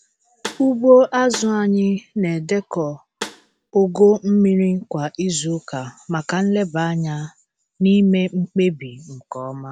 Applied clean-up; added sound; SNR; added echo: none; Snare drum; 14 dB; none.